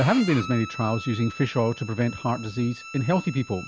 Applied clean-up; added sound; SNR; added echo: none; Bowed string instrument; 14 dB; none.